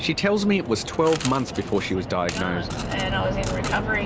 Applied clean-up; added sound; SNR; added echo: none; Coin (dropping) / Mechanisms; 15 dB; none.